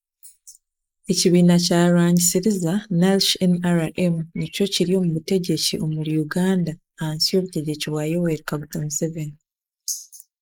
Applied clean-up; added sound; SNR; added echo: neural mask model Resemble Enhance denoiser.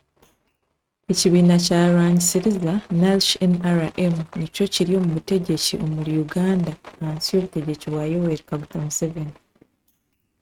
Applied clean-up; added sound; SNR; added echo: neural mask model RNNoise.